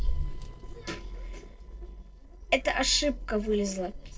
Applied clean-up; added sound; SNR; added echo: neural separator model SepFormer DNS4.